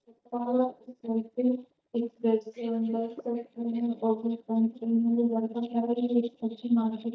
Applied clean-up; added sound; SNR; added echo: neural mask model DeepFilterNet 3.